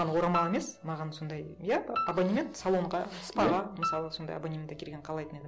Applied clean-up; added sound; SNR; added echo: none; Piano; 8 dB; none.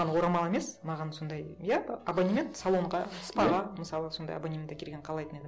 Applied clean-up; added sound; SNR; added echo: none; none; none; none.